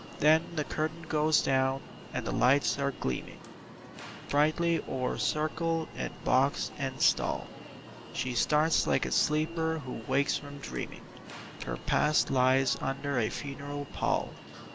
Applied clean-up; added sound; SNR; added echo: none; Alarm; 15 dB; none.